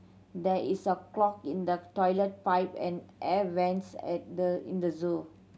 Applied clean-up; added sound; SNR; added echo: none; none; none; none.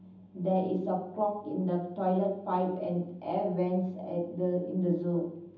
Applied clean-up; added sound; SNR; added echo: none; none; none; reverberation time 0.8 s.